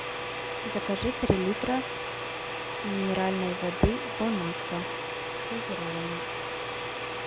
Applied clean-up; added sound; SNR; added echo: none; Domestic sounds, home sounds; 0 dB; none.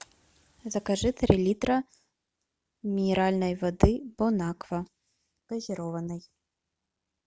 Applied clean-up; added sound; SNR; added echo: none; none; none; none.